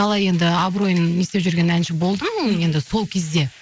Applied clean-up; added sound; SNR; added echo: neural mask model Resemble Enhance denoiser.